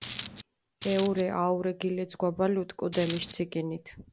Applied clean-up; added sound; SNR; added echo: none; Coin (dropping); 2 dB; none.